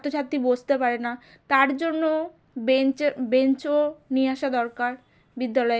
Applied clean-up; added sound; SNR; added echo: none; none; none; none.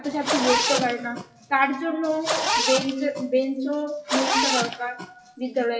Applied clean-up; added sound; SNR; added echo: classical method WPE with log-MMSE.